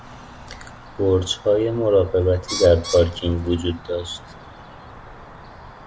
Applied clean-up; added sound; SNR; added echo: none; Cricket + Bird; 15 dB; none.